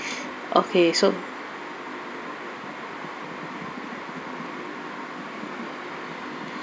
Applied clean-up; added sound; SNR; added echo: none; none; none; none.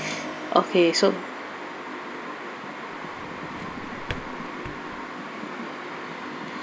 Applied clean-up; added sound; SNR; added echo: none; Keyboard (musical) + Drawer open or close; 15 dB; none.